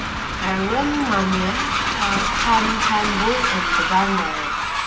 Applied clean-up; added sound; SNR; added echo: none; Train; -1 dB; reverberation time 1.7 s.